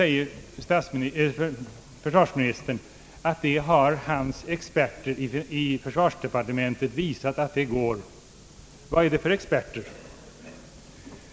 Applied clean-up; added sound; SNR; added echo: none; none; none; none.